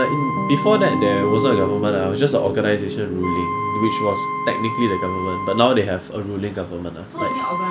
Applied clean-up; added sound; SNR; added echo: none; Wind instrument, woodwind instrument + Piano; 3 dB; none.